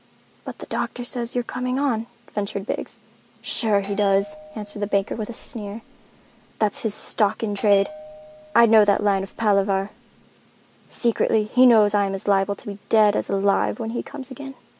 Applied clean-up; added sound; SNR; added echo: none; Bell; 19 dB; none.